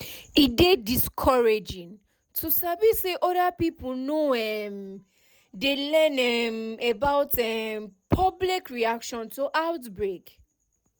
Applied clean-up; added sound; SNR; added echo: none; none; none; none.